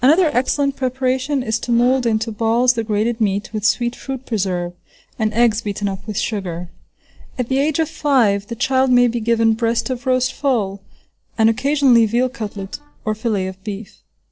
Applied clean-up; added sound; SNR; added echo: neural separator model SepFormer DNS4.